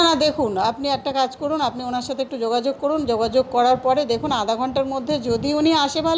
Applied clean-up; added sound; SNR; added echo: none; none; none; none.